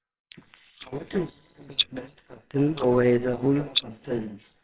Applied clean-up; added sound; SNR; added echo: neural separator model SepFormer WHAMR!.